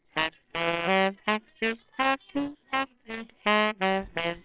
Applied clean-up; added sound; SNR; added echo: neural separator model SepFormer WHAMR!.